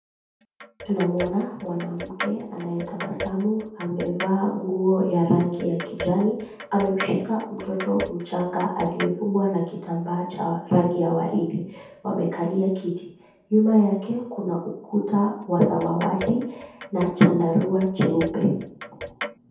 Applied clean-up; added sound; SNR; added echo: none; Clock; 12 dB; reverberation time 0.7 s.